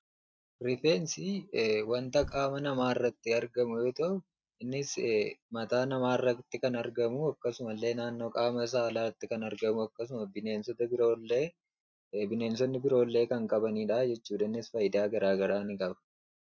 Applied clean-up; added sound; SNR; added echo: neural mask model RNNoise.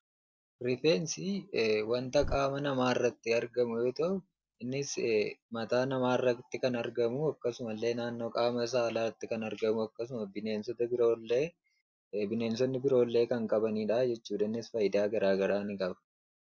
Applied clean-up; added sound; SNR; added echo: none; Bird; 13 dB; none.